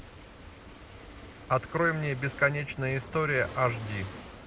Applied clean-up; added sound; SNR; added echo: none; Waves, surf; 14 dB; none.